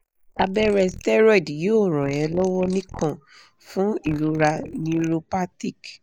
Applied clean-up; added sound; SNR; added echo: neural mask model Resemble Enhance denoiser.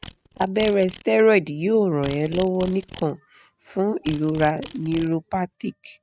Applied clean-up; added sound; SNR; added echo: neural mask model RNNoise.